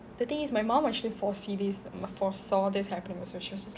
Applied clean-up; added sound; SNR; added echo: none; none; none; none.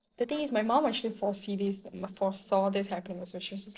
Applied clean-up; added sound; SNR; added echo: neural separator model SepFormer DNS4.